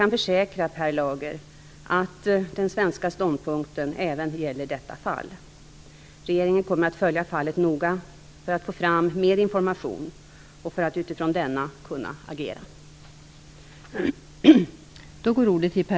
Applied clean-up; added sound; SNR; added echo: none; none; none; none.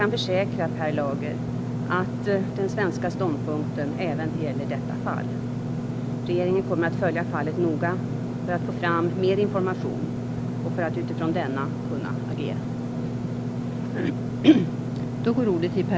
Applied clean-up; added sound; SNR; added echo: none; Engine / Mechanisms; 1 dB; none.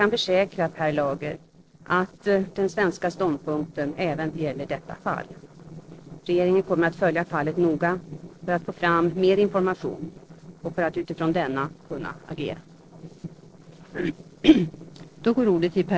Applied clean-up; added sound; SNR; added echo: neural separator model SepFormer DNS4.